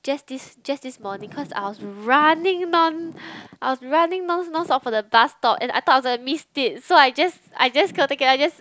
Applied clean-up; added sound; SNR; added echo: none; none; none; none.